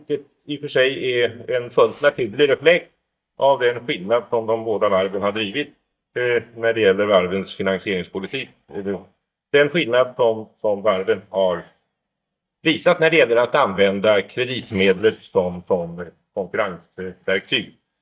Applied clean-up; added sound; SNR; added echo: neural mask model DeepFilterNet 3.